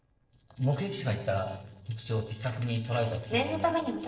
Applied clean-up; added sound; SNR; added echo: neural separator model SepFormer DNS4.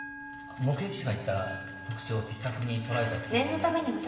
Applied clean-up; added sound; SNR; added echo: none; Bell; 12 dB; reverberation time 2.4 s.